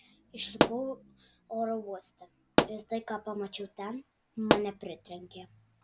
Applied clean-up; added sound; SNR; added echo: none; Explosion; -5 dB; none.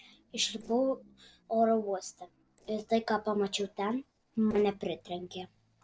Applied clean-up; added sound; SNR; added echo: neural separator model SepFormer DNS4.